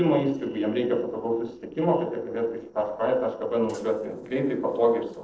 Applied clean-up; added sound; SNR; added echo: neural separator model SepFormer DNS4.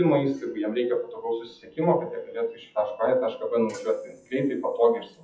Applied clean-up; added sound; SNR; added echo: classical method WPE with log-MMSE.